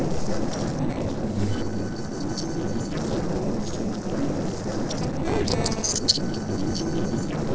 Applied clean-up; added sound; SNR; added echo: neural separator model SepFormer DNS4.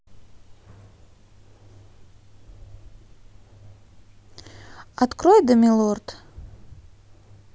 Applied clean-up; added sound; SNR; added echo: none; none; none; none.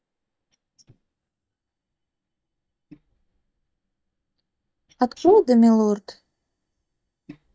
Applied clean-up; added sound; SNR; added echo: neural mask model DeepFilterNet 3.